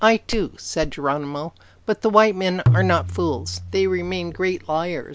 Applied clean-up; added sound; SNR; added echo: none; Tabla; 3 dB; none.